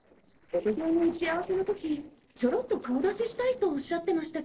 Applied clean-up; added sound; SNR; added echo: neural separator model SepFormer DNS4.